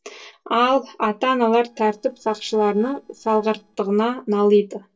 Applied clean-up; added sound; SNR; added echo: neural separator model SepFormer DNS4.